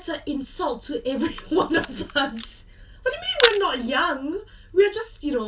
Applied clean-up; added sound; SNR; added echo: none; Camera; 7 dB; reverberation time 0.2 s.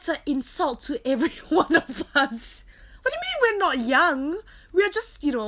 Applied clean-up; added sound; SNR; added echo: none; none; none; none.